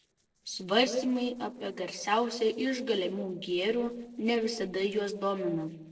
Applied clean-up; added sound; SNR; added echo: neural separator model SepFormer DNS4.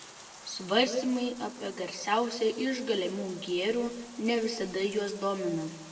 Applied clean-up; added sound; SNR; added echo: none; Bathtub (filling or washing); 18 dB; reverberation time 1.0 s.